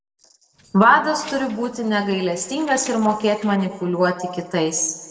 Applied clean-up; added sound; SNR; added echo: neural separator model SepFormer DNS4.